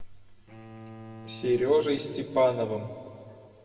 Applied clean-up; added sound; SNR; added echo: none; Bowed string instrument; 18 dB; reverberation time 1.9 s.